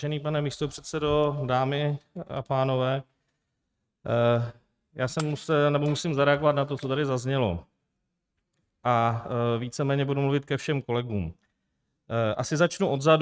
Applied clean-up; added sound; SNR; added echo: neural mask model RNNoise.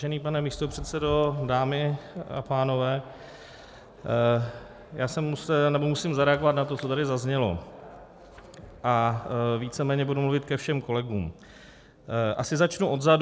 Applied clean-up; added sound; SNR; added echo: none; none; none; none.